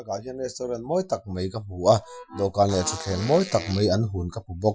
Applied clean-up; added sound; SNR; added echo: classical method Wiener filter.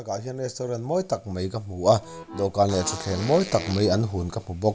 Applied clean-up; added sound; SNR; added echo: none; Accordion + Fart; 13 dB; none.